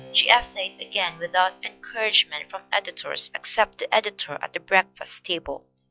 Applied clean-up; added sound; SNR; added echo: classical method log-MMSE.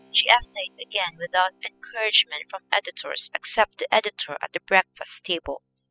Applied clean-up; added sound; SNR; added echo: classical method spectral subtraction.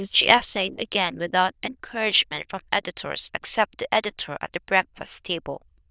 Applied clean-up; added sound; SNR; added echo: neural diffusion model UNIVERSE++.